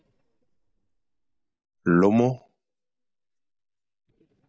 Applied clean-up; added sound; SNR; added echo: neural mask model DeepFilterNet 3.